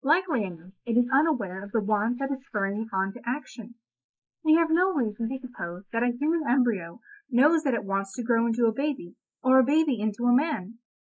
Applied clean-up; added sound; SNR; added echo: neural mask model Resemble Enhance denoiser.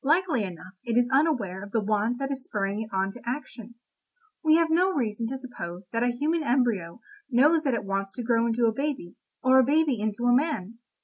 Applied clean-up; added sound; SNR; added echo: none; none; none; none.